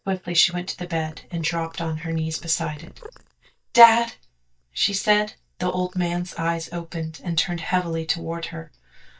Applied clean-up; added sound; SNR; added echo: neural mask model DeepFilterNet 3.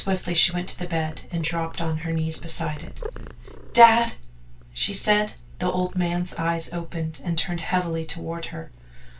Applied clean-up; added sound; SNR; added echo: none; Purr; 17 dB; reverberation time 0.2 s.